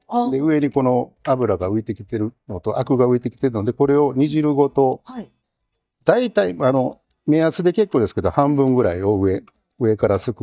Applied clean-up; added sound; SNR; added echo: neural mask model DeepFilterNet 3.